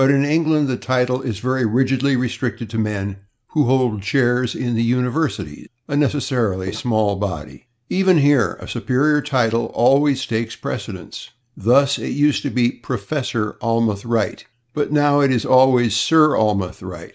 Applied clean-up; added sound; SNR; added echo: neural mask model RNNoise.